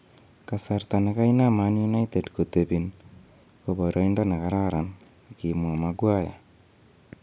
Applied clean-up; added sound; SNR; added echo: none; none; none; none.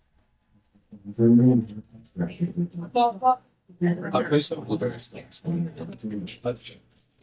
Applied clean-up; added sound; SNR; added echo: neural mask model DeepFilterNet 3.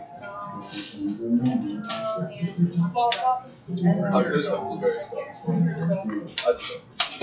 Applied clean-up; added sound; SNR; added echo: classical method WPE with log-MMSE.